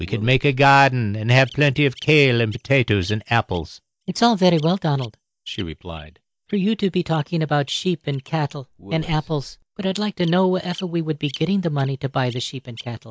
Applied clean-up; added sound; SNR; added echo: neural mask model DeepFilterNet 3.